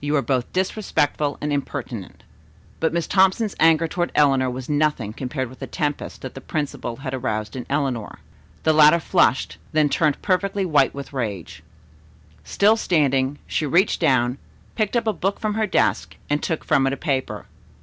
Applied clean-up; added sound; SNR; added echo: none; none; none; none.